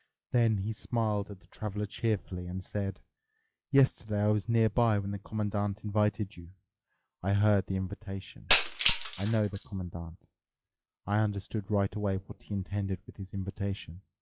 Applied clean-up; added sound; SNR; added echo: classical method log-MMSE.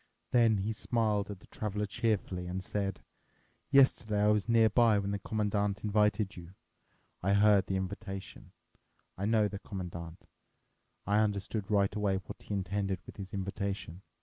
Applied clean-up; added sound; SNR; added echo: none; none; none; none.